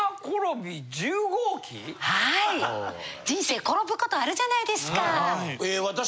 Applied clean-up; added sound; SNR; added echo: none; none; none; none.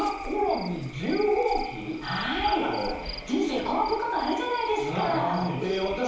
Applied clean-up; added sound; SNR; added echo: none; Cricket / Frog; 13 dB; reverberation time 2.2 s.